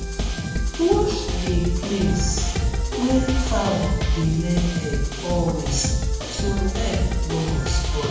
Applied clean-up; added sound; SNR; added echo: none; Drum kit; -2 dB; reverberation time 0.9 s.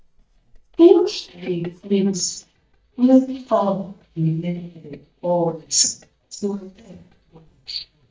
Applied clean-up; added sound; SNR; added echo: neural mask model DeepFilterNet 3.